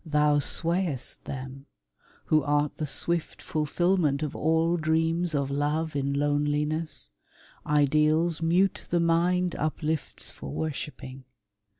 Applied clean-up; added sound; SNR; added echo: none; none; none; none.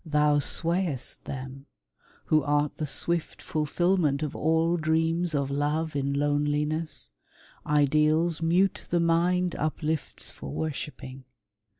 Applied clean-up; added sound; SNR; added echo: neural mask model Resemble Enhance denoiser.